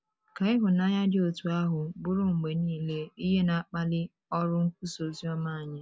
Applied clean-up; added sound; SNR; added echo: none; none; none; none.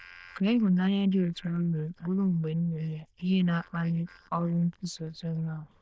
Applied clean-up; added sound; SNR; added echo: neural diffusion model UNIVERSE++.